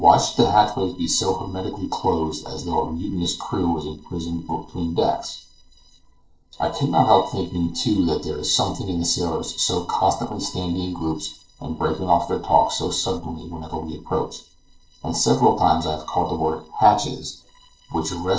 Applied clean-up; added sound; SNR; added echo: neural separator model SepFormer DNS4.